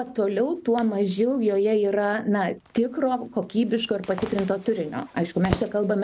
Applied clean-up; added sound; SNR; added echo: none; Zipper (clothing); 15 dB; none.